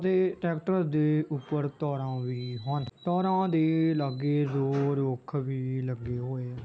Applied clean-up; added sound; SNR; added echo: none; none; none; none.